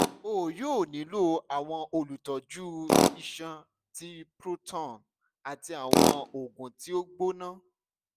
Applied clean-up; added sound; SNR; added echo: none; Tools; -2 dB; none.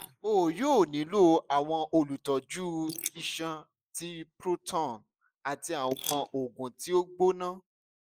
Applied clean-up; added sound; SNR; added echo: neural mask model Resemble Enhance denoiser.